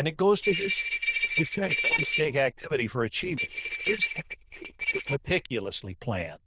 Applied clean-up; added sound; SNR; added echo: neural diffusion model UNIVERSE++.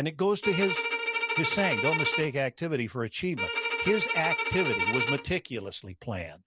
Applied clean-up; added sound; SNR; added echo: none; Bowed string instrument; 1 dB; none.